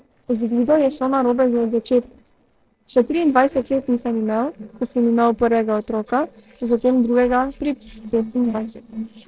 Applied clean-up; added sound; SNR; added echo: neural separator model SepFormer DNS4.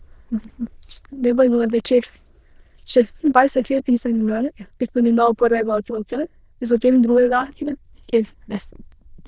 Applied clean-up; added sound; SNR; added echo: neural diffusion model UNIVERSE++.